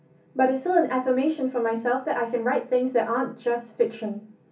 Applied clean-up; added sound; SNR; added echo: none; none; none; reverberation time 0.3 s.